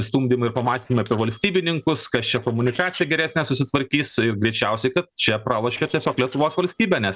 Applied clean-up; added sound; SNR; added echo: neural separator model SepFormer DNS4.